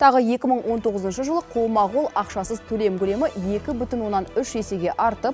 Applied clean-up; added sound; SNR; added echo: none; none; none; none.